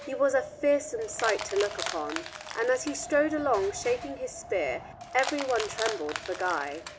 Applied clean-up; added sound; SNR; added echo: none; Crushing + Wind; 10 dB; none.